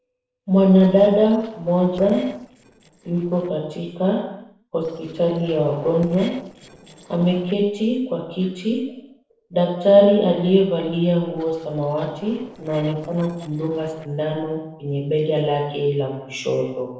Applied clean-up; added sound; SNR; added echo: neural separator model SepFormer DNS4.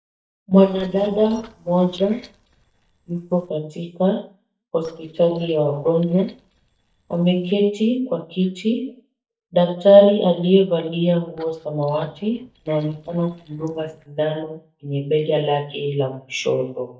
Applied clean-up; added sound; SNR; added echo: neural mask model DeepFilterNet 3.